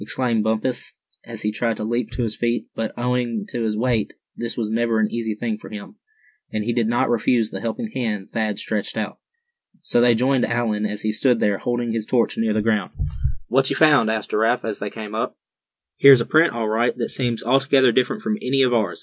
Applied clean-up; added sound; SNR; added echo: none; none; none; none.